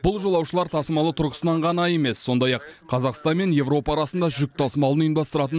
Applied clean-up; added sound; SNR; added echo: none; none; none; none.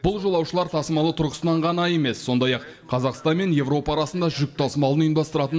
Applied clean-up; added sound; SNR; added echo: none; none; none; reverberation time 1.2 s.